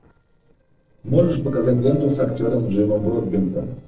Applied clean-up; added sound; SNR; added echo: neural separator model SepFormer DNS4.